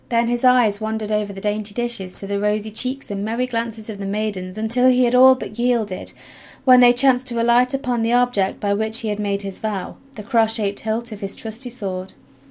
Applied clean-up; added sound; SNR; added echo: none; none; none; none.